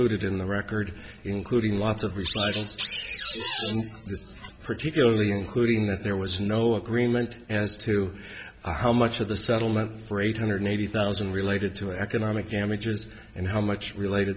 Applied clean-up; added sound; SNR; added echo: none; none; none; none.